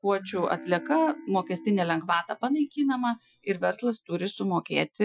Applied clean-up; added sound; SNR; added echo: classical method Wiener filter.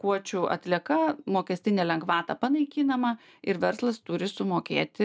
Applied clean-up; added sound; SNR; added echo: none; none; none; none.